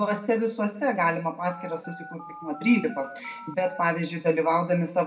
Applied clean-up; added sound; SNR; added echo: none; Telephone; 16 dB; reverberation time 0.6 s.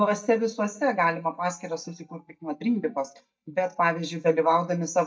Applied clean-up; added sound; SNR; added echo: neural mask model DeepFilterNet 3.